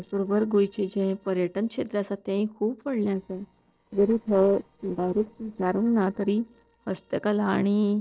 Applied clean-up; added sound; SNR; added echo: neural separator model SepFormer DNS4.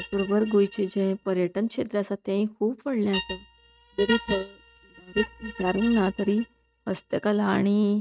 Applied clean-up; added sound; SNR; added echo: neural mask model RNNoise.